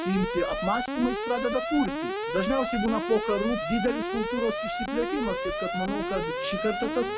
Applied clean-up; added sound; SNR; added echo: none; Alarm; 2 dB; none.